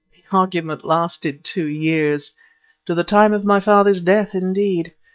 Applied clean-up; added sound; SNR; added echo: neural mask model DeepFilterNet 3.